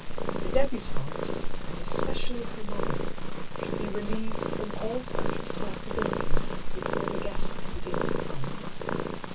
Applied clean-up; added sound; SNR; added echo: none; Purr; 8 dB; reverberation time 0.1 s.